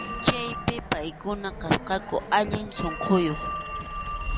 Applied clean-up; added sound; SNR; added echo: none; Telephone; 6 dB; none.